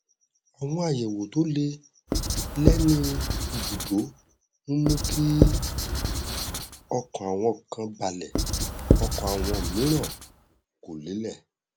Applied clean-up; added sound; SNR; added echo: none; Writing; -3 dB; none.